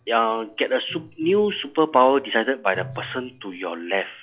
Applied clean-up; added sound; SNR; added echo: classical method log-MMSE.